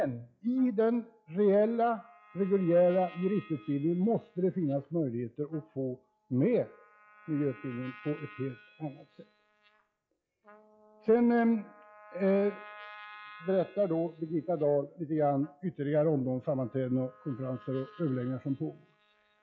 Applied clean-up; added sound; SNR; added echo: classical method log-MMSE.